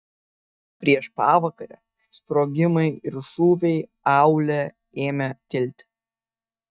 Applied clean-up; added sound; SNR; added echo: neural mask model DeepFilterNet 3.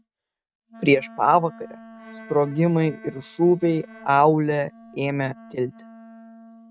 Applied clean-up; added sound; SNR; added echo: neural mask model RNNoise.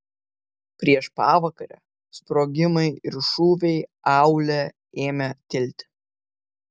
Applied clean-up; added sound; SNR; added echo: none; none; none; none.